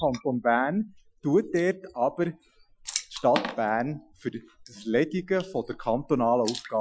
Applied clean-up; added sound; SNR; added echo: classical method Wiener filter.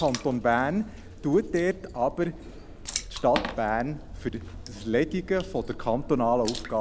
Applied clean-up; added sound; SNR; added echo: none; Water / Splash, splatter; 11 dB; none.